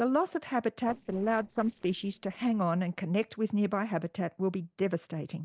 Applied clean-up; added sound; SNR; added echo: neural separator model SepFormer DNS4.